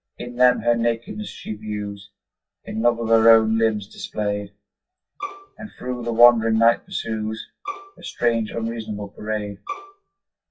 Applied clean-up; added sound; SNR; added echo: classical method WPE with log-MMSE.